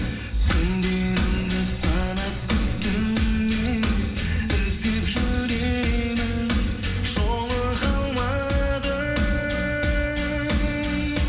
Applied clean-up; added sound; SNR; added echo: none; Water; 16 dB; reverberation time 1.7 s.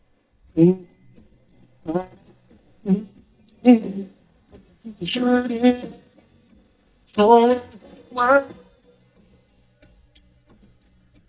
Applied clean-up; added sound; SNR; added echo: neural mask model DeepFilterNet 3.